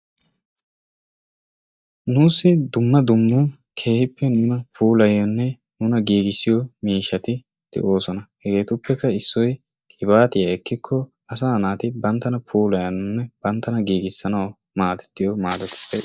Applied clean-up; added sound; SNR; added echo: neural mask model DeepFilterNet 3.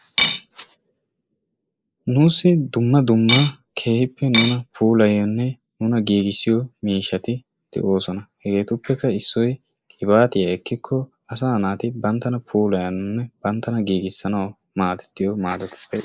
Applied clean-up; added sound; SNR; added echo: neural mask model Resemble Enhance denoiser.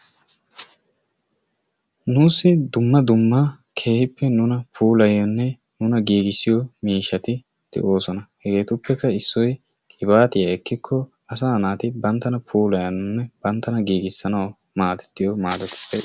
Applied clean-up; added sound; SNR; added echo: none; none; none; none.